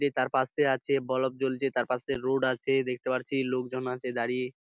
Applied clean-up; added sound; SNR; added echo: none; none; none; none.